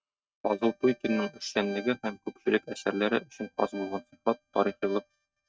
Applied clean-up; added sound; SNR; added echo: neural mask model RNNoise.